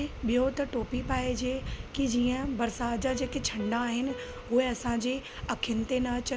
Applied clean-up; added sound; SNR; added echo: none; Piano; 19 dB; none.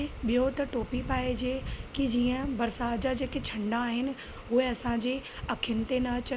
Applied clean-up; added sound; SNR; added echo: none; none; none; none.